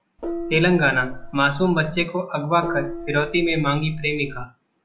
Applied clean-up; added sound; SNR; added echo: none; Gong; 10 dB; none.